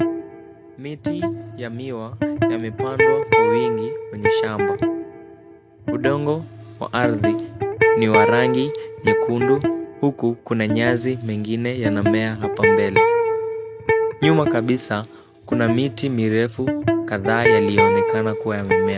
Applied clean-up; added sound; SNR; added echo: none; Electric guitar; -3 dB; none.